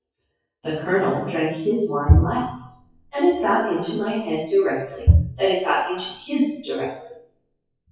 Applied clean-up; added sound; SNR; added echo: classical method WPE with log-MMSE.